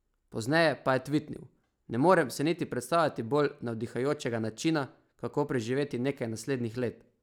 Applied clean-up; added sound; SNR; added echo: none; none; none; none.